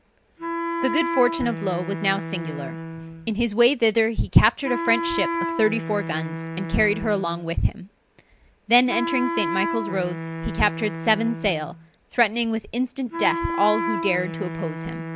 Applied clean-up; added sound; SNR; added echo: none; Wind instrument, woodwind instrument; 6 dB; none.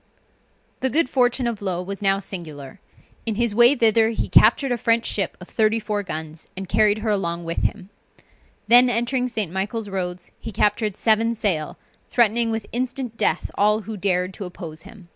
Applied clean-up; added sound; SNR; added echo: none; none; none; none.